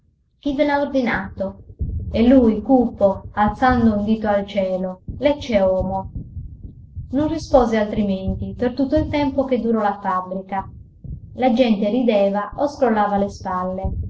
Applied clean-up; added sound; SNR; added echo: none; Gunshot, gunfire; 13 dB; none.